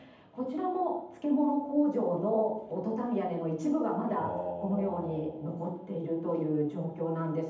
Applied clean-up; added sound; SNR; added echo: none; none; none; reverberation time 0.8 s.